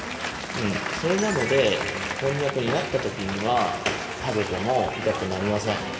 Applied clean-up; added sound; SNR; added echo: none; Applause / Cheering; 7 dB; reverberation time 2.1 s.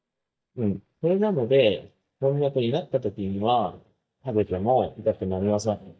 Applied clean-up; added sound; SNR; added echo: neural mask model DeepFilterNet 3.